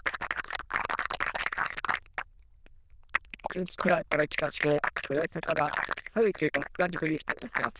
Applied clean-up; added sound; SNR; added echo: neural diffusion model UNIVERSE++.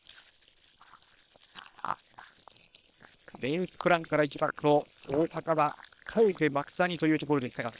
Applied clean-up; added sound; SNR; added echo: neural separator model SepFormer WHAM!.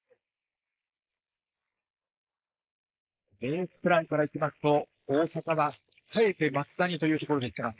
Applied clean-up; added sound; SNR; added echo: neural mask model Resemble Enhance denoiser.